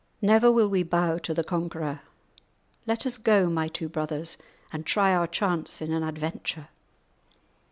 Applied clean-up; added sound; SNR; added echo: none; none; none; none.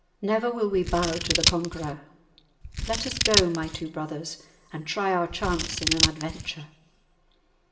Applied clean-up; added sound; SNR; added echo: none; Scissors; -2 dB; reverberation time 1.4 s.